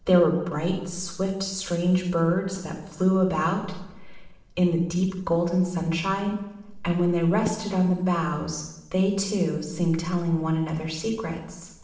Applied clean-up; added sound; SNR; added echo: neural separator model SepFormer DNS4.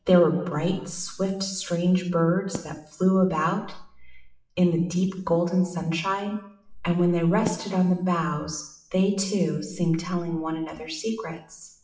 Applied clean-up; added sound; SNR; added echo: classical method WPE with log-MMSE.